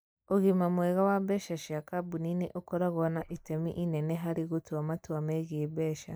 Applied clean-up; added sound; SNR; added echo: neural mask model Resemble Enhance denoiser.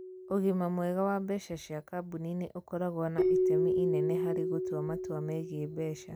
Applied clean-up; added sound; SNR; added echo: none; Keyboard (musical); 0 dB; none.